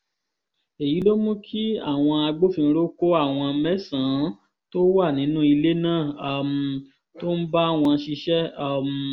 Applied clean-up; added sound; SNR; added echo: none; none; none; none.